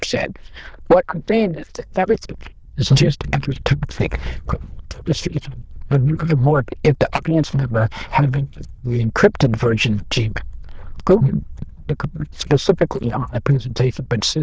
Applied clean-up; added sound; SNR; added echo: neural diffusion model UNIVERSE++.